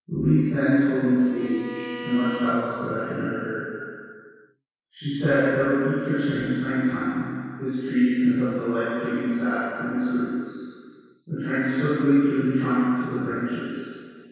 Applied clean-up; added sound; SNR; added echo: none; Bowed string instrument; 13 dB; reverberation time 2.0 s.